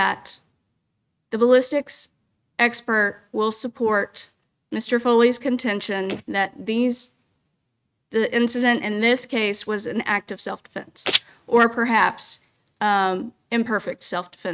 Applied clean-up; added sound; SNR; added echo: neural mask model RNNoise.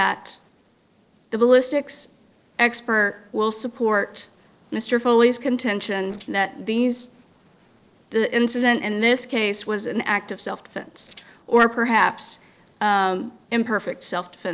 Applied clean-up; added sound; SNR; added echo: neural separator model SepFormer DNS4.